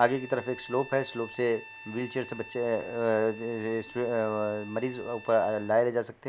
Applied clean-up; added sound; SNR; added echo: none; Bowed string instrument; 18 dB; none.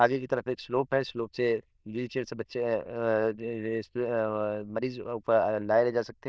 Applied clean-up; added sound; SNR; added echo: neural diffusion model UNIVERSE++.